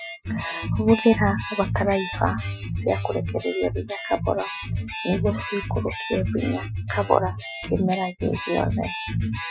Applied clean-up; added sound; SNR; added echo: classical method Wiener filter.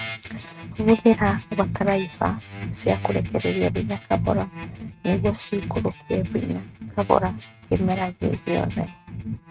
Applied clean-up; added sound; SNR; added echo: neural mask model RNNoise.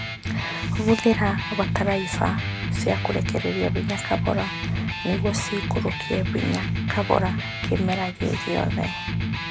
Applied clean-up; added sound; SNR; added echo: none; Electric guitar; 0 dB; none.